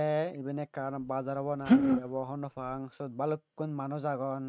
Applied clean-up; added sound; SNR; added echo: neural mask model RNNoise.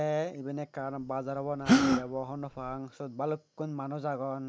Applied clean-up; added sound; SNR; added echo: none; Gasp; -5 dB; none.